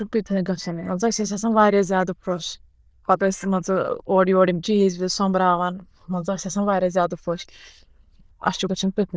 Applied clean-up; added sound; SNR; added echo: neural diffusion model UNIVERSE++.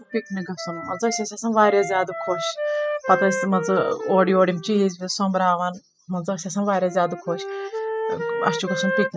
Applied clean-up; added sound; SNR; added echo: classical method spectral subtraction.